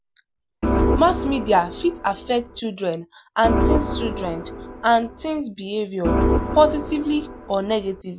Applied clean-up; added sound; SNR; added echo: none; Organ; 1 dB; none.